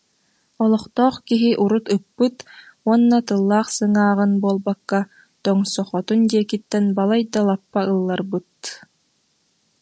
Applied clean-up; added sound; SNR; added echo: none; none; none; none.